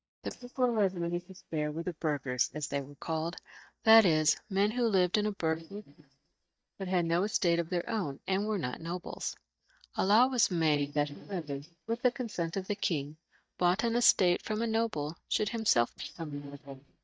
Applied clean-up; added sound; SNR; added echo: neural mask model DeepFilterNet 3.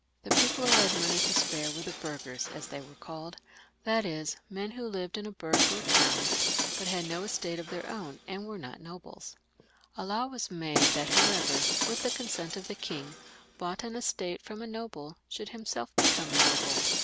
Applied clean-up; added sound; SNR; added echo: none; Shatter; -4 dB; none.